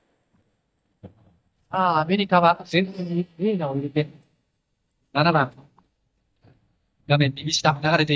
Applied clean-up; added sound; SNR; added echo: neural mask model DeepFilterNet 3.